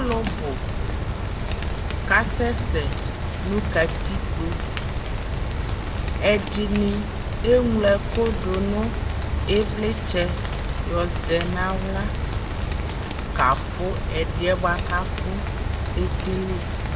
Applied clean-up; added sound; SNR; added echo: none; Rain; 0 dB; reverberation time 0.9 s.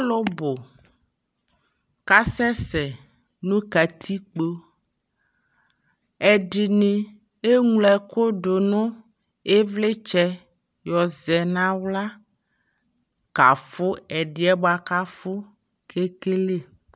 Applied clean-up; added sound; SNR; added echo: none; none; none; none.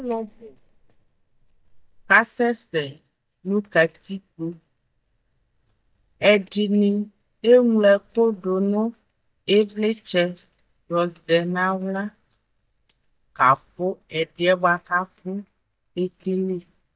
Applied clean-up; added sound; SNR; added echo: neural mask model DeepFilterNet 3.